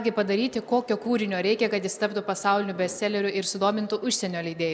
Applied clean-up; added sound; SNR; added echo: none; none; none; none.